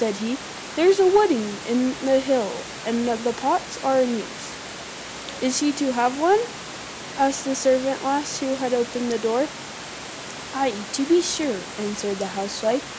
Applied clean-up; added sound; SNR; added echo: none; Water; 12 dB; none.